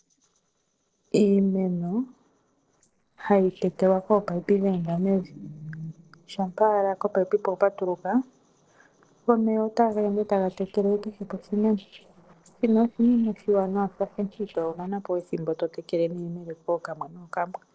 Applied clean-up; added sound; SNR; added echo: neural separator model SepFormer DNS4.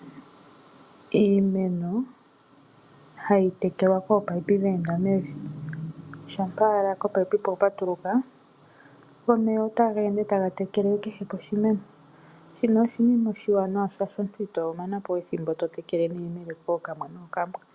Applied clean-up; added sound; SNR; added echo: none; none; none; none.